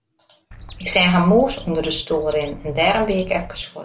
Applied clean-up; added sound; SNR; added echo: none; Bird; 16 dB; none.